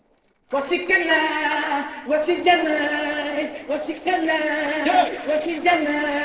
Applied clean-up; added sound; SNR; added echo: neural separator model SepFormer DNS4.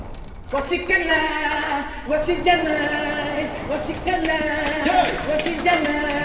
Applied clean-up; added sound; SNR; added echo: none; Door; 11 dB; reverberation time 2.5 s.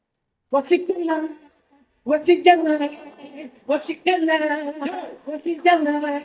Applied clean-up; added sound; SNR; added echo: neural mask model DeepFilterNet 3.